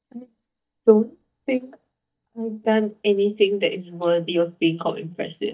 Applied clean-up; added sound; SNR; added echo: neural mask model DeepFilterNet 3.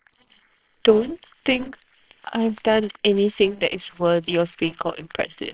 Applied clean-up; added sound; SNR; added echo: neural separator model SepFormer WHAMR!.